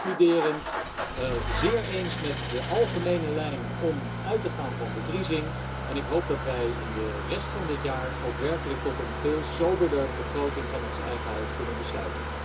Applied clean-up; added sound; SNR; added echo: none; Idling / Engine starting; 2 dB; reverberation time 0.2 s.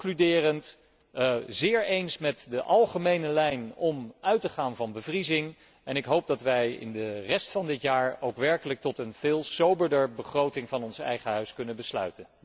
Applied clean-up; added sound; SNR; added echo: none; none; none; none.